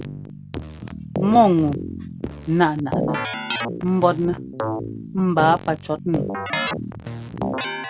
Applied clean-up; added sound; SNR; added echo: none; Keyboard (musical); 6 dB; none.